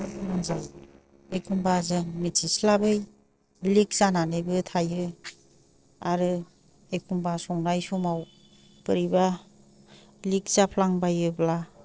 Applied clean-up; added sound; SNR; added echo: neural separator model SepFormer DNS4.